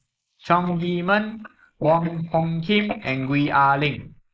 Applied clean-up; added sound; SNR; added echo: neural mask model Resemble Enhance denoiser.